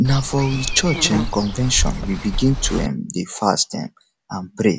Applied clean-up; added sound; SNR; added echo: none; Walk, footsteps / Insect; 4 dB; none.